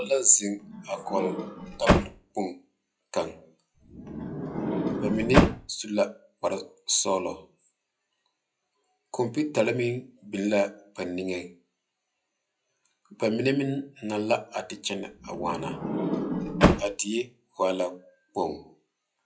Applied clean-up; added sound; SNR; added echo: classical method WPE with log-MMSE.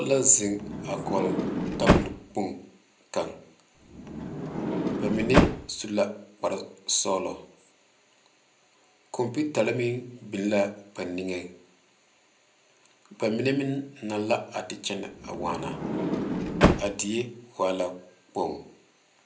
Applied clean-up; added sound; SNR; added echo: none; Sliding door; -3 dB; reverberation time 0.5 s.